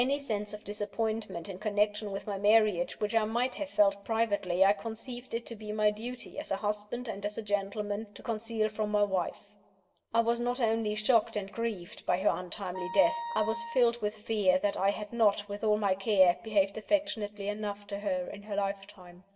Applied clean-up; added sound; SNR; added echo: none; Wind instrument, woodwind instrument; 8 dB; reverberation time 0.8 s.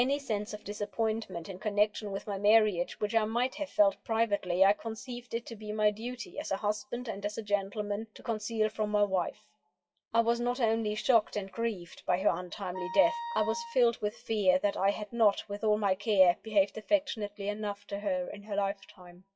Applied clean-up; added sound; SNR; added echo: classical method WPE with log-MMSE.